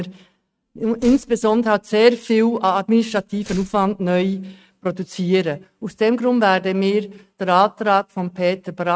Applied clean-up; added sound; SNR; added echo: neural mask model RNNoise.